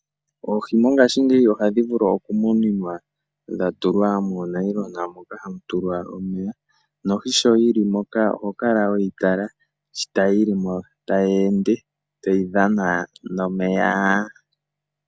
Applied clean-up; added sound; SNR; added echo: none; none; none; none.